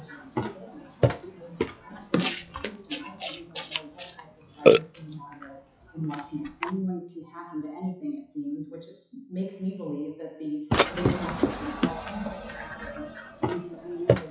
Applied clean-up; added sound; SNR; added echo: classical method WPE with log-MMSE.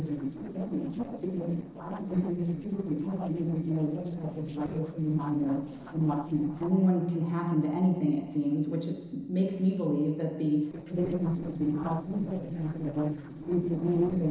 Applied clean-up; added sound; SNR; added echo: neural separator model SepFormer DNS4.